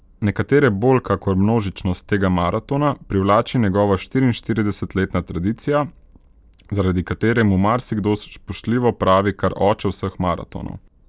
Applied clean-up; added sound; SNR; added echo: none; none; none; none.